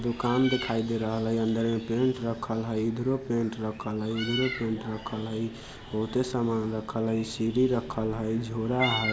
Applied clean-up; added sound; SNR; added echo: none; Meow; 12 dB; none.